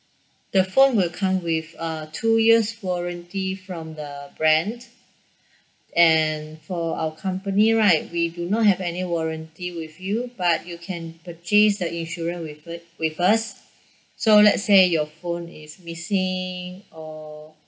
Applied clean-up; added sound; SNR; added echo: none; none; none; none.